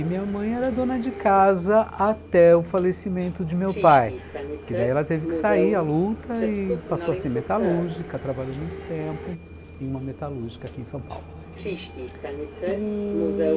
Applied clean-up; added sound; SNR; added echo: none; Subway, metro, underground; 8 dB; none.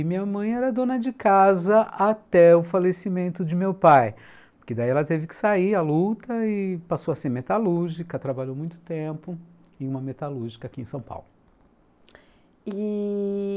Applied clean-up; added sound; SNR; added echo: none; none; none; none.